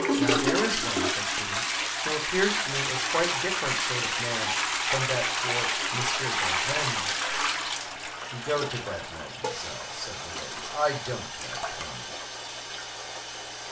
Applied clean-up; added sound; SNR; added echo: none; Toilet flush; -5 dB; reverberation time 0.3 s.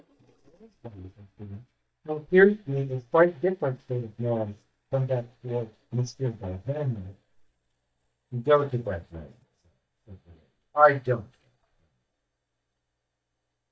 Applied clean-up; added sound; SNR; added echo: neural mask model DeepFilterNet 3.